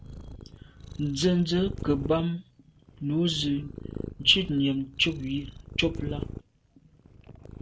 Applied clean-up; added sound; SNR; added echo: none; Purr; 11 dB; none.